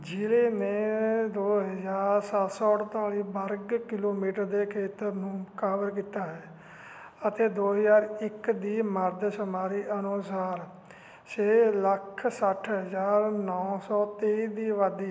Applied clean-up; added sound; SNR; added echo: none; none; none; none.